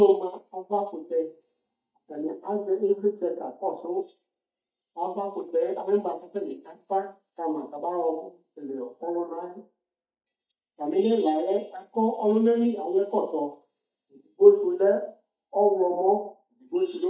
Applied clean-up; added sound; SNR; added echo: neural mask model DeepFilterNet 3.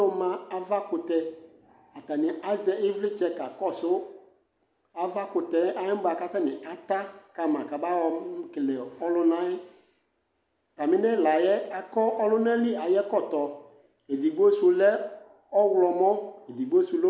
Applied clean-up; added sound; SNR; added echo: none; none; none; none.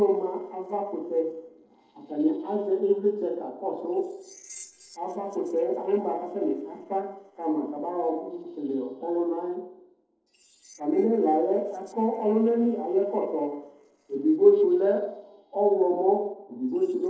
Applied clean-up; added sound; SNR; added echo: neural separator model SepFormer DNS4.